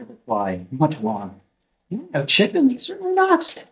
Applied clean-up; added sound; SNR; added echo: neural mask model DeepFilterNet 3.